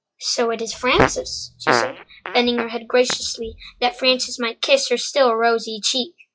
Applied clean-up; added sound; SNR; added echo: classical method log-MMSE.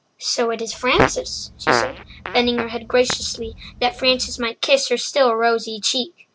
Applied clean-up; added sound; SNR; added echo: none; Fart; 5 dB; none.